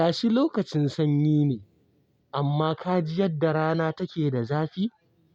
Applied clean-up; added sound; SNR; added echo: none; none; none; none.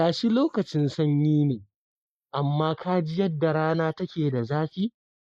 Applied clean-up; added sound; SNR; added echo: neural mask model Resemble Enhance denoiser.